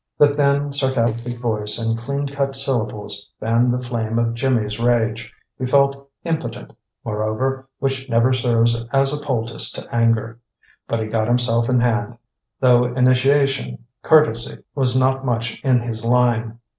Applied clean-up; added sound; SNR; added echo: neural separator model SepFormer DNS4.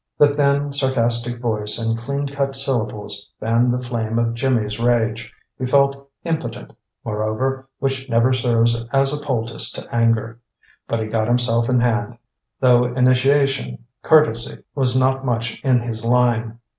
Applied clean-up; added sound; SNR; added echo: none; none; none; none.